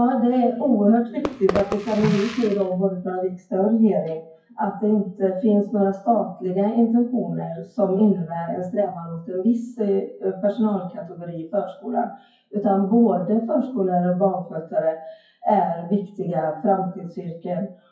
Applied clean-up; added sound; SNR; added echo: classical method WPE with log-MMSE.